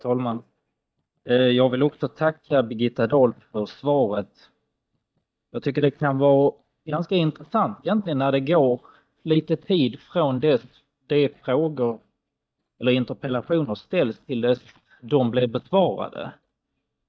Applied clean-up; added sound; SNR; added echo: neural mask model DeepFilterNet 3.